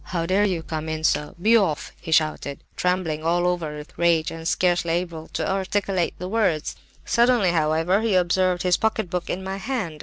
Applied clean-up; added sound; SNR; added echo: none; none; none; none.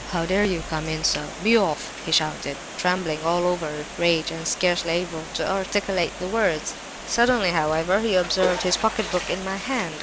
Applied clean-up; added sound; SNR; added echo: none; Bathtub (filling or washing) + Water; 10 dB; none.